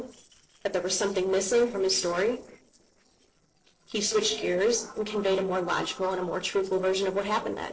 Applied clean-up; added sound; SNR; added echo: neural separator model SepFormer DNS4.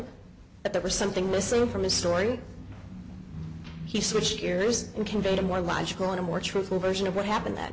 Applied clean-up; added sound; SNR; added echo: none; none; none; none.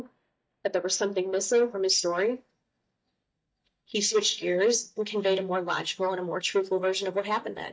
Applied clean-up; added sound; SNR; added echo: neural mask model DeepFilterNet 3.